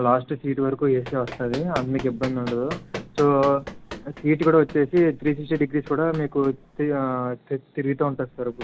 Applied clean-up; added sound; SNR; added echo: none; Run; 16 dB; none.